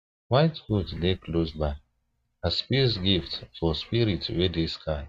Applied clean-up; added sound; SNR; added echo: neural mask model RNNoise.